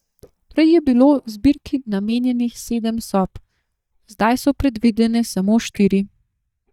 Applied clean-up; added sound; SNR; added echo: neural mask model DeepFilterNet 3.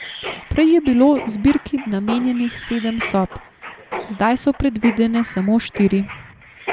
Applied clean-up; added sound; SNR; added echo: none; Mechanisms; 13 dB; none.